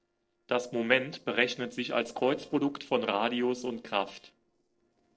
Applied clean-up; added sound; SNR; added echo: neural separator model SepFormer DNS4.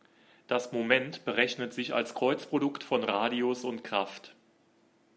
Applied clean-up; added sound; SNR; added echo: none; none; none; none.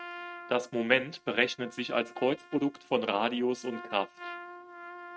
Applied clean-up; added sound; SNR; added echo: neural mask model RNNoise.